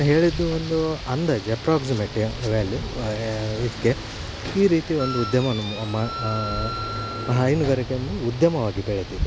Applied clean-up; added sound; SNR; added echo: none; Rain + Wind instrument, woodwind instrument; 9 dB; none.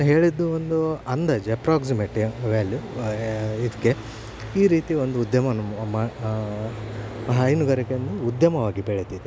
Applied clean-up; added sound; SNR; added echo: none; none; none; none.